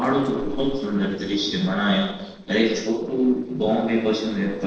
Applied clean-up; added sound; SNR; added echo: neural separator model SepFormer DNS4.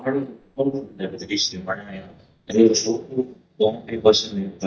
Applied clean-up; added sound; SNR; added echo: neural mask model DeepFilterNet 3.